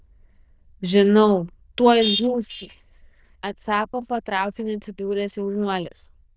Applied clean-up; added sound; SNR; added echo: neural diffusion model UNIVERSE++.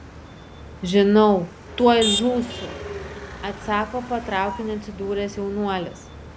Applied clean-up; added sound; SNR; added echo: none; Motor vehicle (road); 11 dB; none.